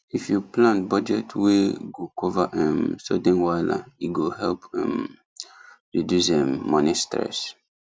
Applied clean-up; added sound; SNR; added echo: none; none; none; none.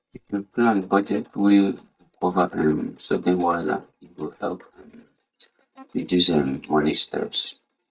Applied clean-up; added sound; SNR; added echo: neural mask model DeepFilterNet 3.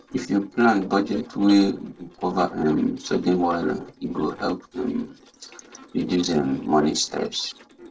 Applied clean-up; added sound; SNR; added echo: neural separator model SepFormer DNS4.